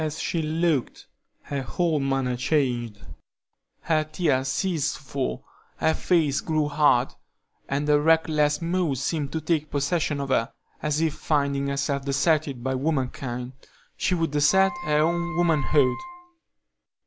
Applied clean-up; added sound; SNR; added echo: none; Wind instrument, woodwind instrument; 11 dB; none.